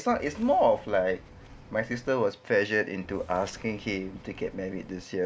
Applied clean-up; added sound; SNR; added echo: none; Subway, metro, underground; 20 dB; none.